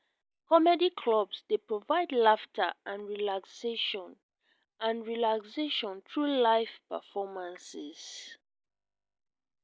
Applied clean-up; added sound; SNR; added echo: none; none; none; none.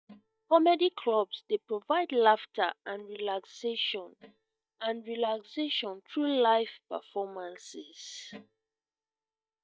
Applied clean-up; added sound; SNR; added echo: neural mask model DeepFilterNet 3.